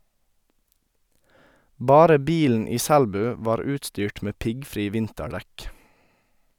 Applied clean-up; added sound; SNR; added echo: none; none; none; none.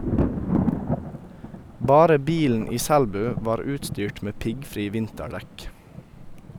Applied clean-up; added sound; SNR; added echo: none; Thunder; 5 dB; none.